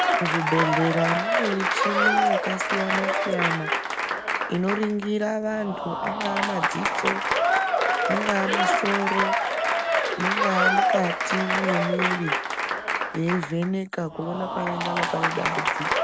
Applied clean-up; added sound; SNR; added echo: none; Applause / Crowd; -4 dB; none.